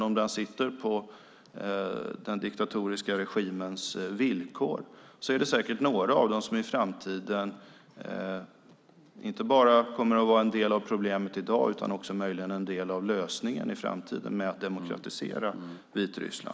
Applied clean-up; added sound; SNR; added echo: none; none; none; none.